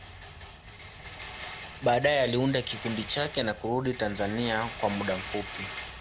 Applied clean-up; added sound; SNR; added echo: none; Rattle; 11 dB; none.